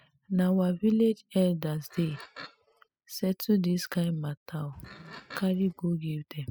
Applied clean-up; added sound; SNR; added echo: classical method spectral subtraction.